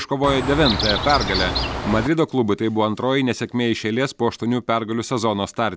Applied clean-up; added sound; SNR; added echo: none; Chirp, tweet; 3 dB; none.